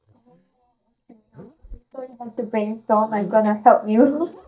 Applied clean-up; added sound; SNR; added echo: neural mask model DeepFilterNet 3.